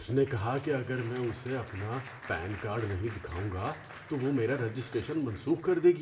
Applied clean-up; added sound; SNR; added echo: none; Applause; 17 dB; reverberation time 1.1 s.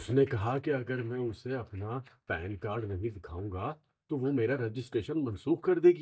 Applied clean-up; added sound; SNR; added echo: neural mask model DeepFilterNet 3.